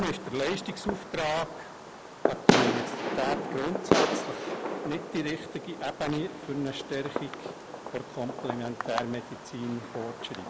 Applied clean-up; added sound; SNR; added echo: none; Fireworks; -2 dB; none.